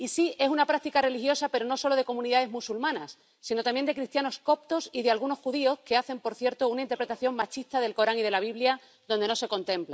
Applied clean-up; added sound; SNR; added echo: none; none; none; none.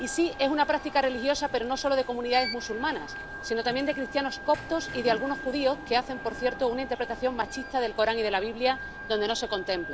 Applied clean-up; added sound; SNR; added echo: none; Organ + Alarm; 11 dB; none.